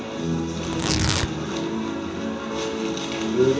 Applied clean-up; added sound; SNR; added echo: none; Tearing; 4 dB; reverberation time 0.6 s.